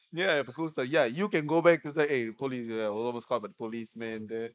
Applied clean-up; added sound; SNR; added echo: neural mask model Resemble Enhance denoiser.